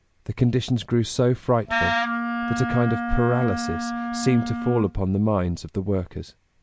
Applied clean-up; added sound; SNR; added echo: none; Wind instrument, woodwind instrument; 3 dB; none.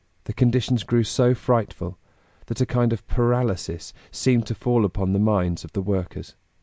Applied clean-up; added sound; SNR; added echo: none; none; none; none.